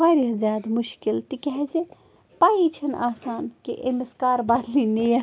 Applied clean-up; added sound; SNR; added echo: none; none; none; none.